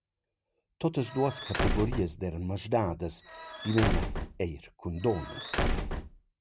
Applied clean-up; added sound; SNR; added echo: none; Squeak / Slam / Wood; 0 dB; none.